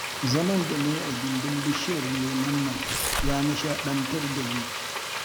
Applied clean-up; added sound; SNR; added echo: none; Frying (food) + Tearing; 3 dB; none.